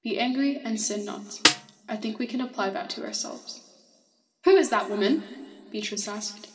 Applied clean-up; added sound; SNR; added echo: none; Snare drum; -4 dB; reverberation time 2.1 s.